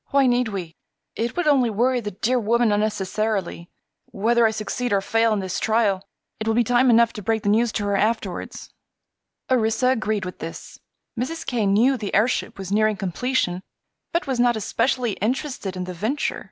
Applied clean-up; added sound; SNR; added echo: none; none; none; none.